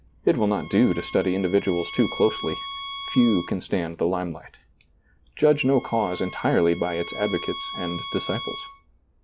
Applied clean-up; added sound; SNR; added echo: none; Bowed string instrument; 11 dB; none.